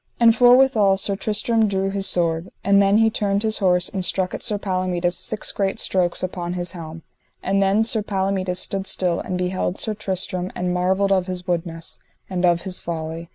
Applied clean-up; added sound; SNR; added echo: none; none; none; none.